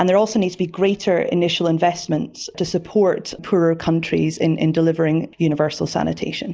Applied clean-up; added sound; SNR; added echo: none; none; none; none.